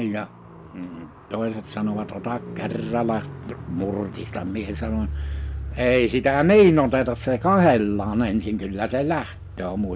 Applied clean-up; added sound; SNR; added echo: none; Car; 12 dB; none.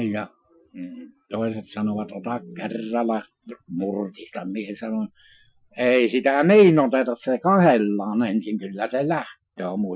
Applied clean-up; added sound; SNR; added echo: classical method Wiener filter.